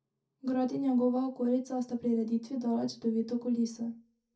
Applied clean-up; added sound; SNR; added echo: none; none; none; reverberation time 0.3 s.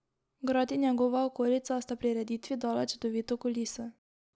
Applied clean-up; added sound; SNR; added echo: none; none; none; none.